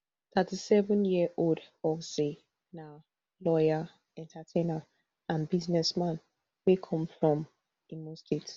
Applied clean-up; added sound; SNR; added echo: none; none; none; none.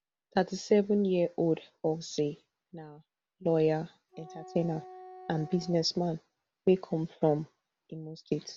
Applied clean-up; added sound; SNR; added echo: none; Wind instrument, woodwind instrument; 19 dB; none.